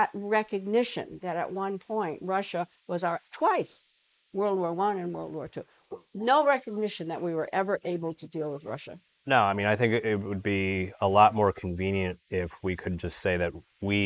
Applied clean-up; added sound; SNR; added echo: neural mask model Resemble Enhance denoiser.